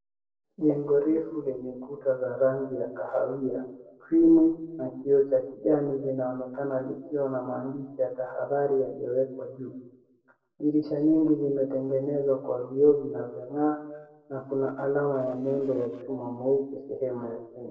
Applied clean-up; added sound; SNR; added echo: neural separator model SepFormer DNS4.